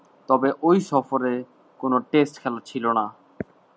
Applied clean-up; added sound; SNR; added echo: none; none; none; none.